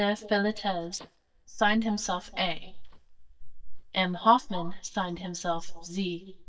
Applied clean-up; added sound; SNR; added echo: neural mask model DeepFilterNet 3.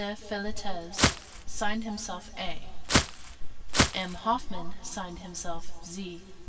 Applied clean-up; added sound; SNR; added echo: none; Walk, footsteps; -3 dB; reverberation time 2.4 s.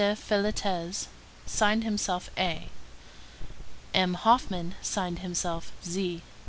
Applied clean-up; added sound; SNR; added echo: none; none; none; none.